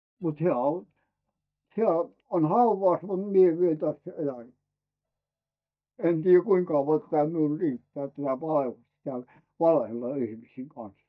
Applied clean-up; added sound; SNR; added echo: neural mask model DeepFilterNet 3.